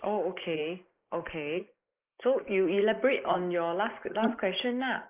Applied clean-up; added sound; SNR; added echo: neural mask model Resemble Enhance denoiser.